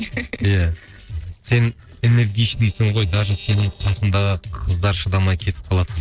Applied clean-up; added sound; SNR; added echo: neural separator model SepFormer DNS4.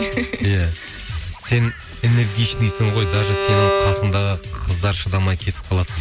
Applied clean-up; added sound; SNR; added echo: none; Bowed string instrument; 7 dB; none.